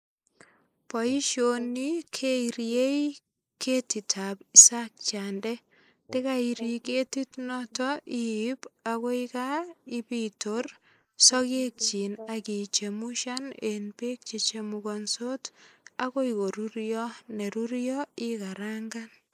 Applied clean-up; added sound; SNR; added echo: neural mask model Resemble Enhance denoiser.